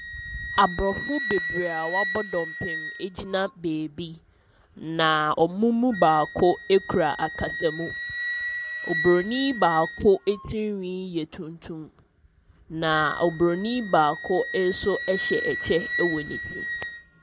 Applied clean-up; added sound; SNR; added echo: none; Wind instrument, woodwind instrument; 9 dB; none.